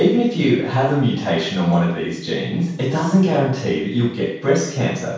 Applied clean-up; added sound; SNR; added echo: none; none; none; reverberation time 0.7 s.